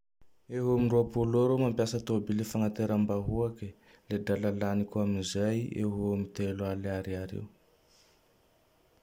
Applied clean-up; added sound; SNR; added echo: none; none; none; none.